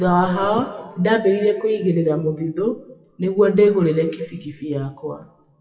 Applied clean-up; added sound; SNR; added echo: classical method WPE with log-MMSE.